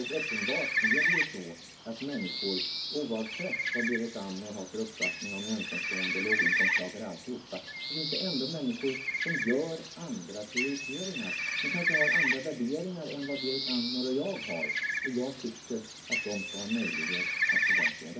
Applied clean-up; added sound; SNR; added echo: none; Bird; -3 dB; reverberation time 0.4 s.